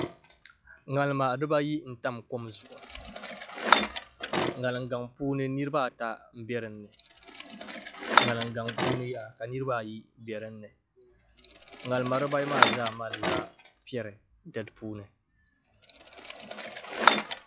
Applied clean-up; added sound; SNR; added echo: classical method log-MMSE.